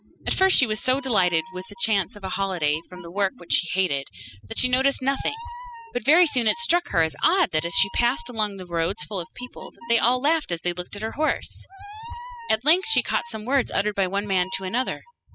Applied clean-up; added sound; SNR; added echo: classical method spectral subtraction.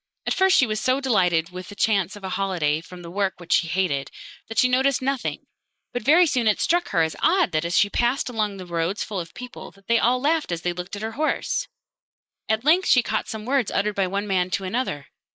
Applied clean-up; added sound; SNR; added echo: neural mask model Resemble Enhance denoiser.